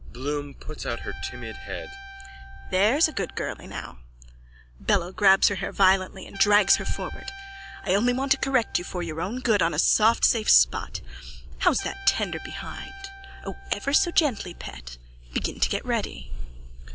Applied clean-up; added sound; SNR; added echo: none; Trumpet; 19 dB; none.